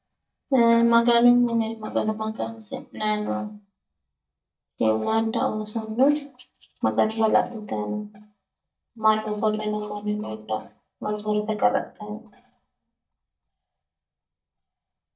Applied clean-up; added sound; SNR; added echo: neural mask model DeepFilterNet 3.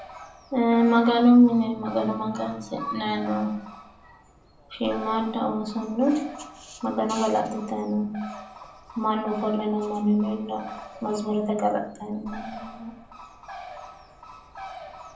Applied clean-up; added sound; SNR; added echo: none; Bird; 17 dB; reverberation time 0.6 s.